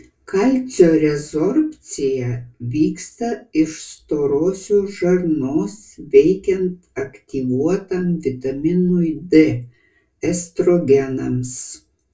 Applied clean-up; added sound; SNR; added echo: none; none; none; reverberation time 0.2 s.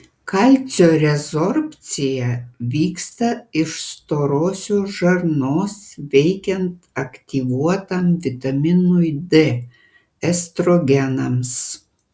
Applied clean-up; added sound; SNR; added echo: none; none; none; none.